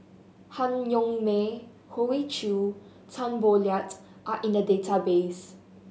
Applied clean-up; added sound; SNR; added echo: none; none; none; none.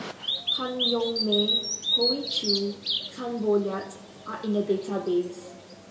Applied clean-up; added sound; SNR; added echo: none; Bird vocalization, bird call, bird song; 2 dB; reverberation time 1.5 s.